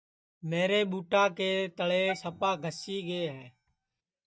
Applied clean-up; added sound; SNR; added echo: neural mask model DeepFilterNet 3.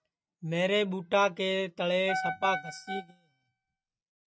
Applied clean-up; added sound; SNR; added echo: neural mask model RNNoise.